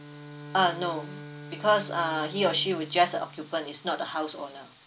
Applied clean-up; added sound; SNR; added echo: none; Bowed string instrument; 15 dB; none.